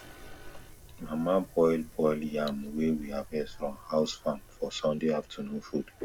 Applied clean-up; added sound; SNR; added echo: none; Wind + Cutlery, silverware; 17 dB; none.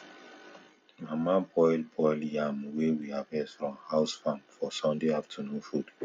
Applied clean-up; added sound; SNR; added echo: none; none; none; none.